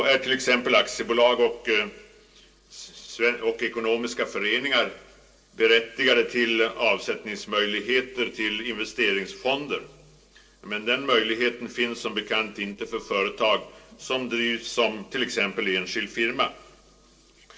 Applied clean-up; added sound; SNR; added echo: neural separator model SepFormer DNS4.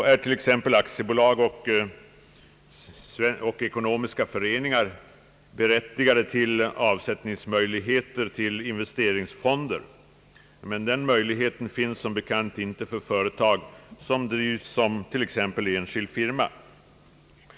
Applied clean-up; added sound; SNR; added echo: none; none; none; none.